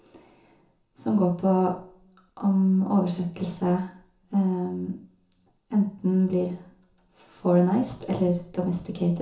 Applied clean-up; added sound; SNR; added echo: none; none; none; reverberation time 0.5 s.